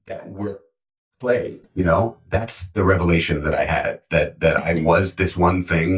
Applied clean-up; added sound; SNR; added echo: neural mask model DeepFilterNet 3.